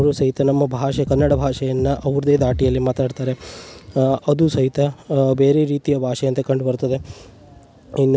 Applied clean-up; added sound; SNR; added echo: none; Drum kit; 9 dB; none.